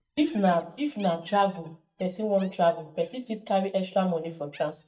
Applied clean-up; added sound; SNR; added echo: neural mask model DeepFilterNet 3.